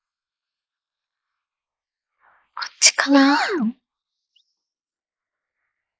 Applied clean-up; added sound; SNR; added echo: neural mask model Resemble Enhance denoiser.